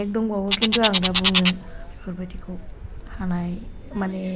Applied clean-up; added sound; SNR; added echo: none; Bird; -1 dB; none.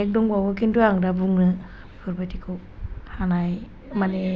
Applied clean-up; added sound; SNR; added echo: none; none; none; none.